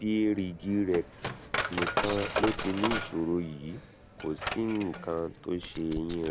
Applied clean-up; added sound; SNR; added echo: none; Coin (dropping); 5 dB; none.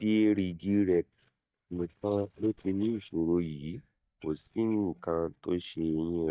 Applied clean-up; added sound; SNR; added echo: neural mask model DeepFilterNet 3.